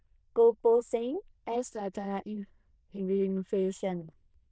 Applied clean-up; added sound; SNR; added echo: neural diffusion model UNIVERSE++.